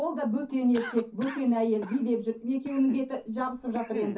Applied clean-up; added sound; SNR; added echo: none; Cough; 15 dB; reverberation time 0.3 s.